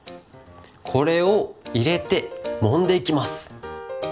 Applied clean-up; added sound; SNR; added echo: none; none; none; none.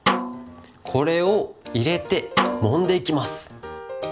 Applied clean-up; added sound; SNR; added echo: none; Snare drum; 5 dB; none.